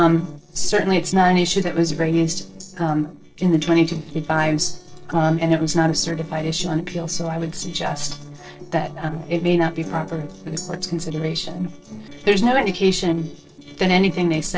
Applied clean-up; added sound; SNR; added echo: neural separator model SepFormer DNS4.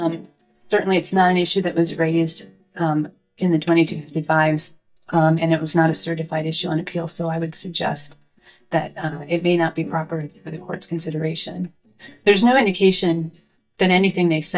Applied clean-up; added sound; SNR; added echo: neural mask model DeepFilterNet 3.